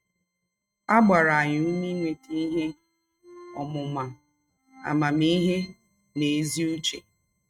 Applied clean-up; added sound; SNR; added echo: neural mask model RNNoise.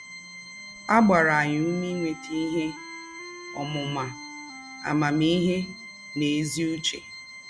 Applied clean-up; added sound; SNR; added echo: none; Wind instrument, woodwind instrument + Organ; 15 dB; none.